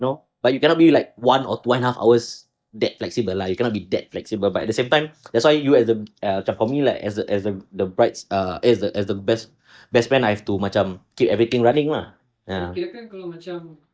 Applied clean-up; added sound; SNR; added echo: neural mask model DeepFilterNet 3.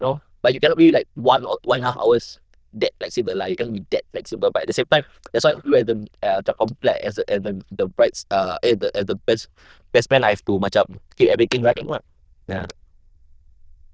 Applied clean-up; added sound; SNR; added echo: neural diffusion model UNIVERSE++.